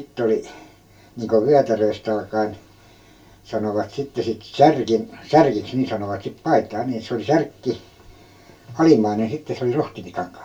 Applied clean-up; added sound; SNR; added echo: none; none; none; reverberation time 0.2 s.